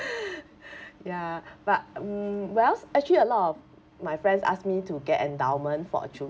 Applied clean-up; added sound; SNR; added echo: none; none; none; none.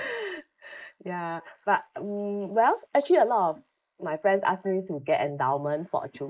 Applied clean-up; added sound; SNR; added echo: neural mask model Resemble Enhance denoiser.